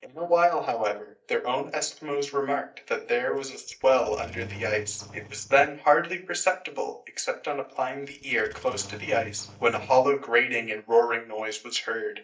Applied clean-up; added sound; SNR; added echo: neural mask model DeepFilterNet 3.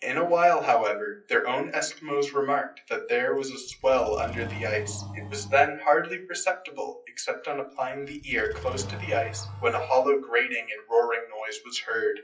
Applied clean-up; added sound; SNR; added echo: classical method WPE with log-MMSE.